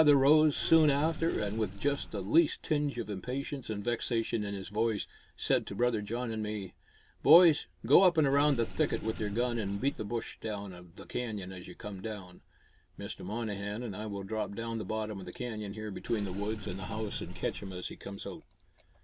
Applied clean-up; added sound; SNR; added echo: none; Sink (filling or washing) / Water; 14 dB; none.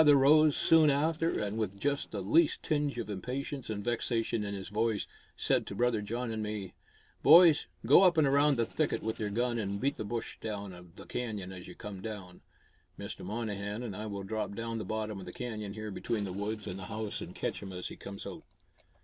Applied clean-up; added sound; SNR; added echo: neural separator model SepFormer DNS4.